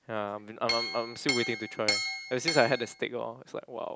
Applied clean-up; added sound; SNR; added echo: none; Chink, clink; 2 dB; none.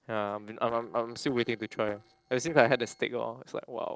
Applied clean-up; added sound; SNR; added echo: neural separator model SepFormer DNS4.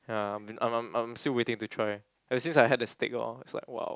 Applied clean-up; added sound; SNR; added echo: none; none; none; none.